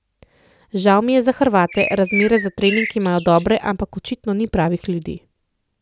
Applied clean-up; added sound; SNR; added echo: none; Bird; 8 dB; none.